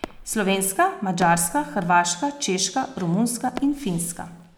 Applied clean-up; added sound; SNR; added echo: none; Fireworks; 16 dB; none.